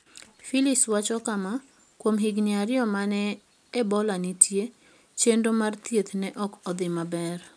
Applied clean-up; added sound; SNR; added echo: none; none; none; none.